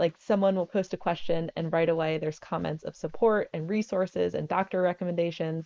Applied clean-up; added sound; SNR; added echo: neural mask model Resemble Enhance denoiser.